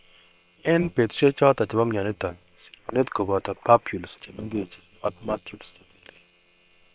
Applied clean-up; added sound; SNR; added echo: neural separator model SepFormer WHAM!.